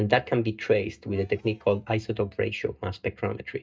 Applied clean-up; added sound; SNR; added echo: neural mask model DeepFilterNet 3.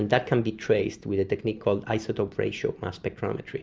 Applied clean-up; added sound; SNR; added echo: none; none; none; none.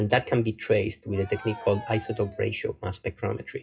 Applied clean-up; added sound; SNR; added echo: classical method WPE with log-MMSE.